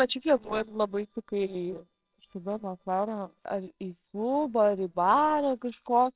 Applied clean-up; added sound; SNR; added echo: neural separator model SepFormer WHAMR!.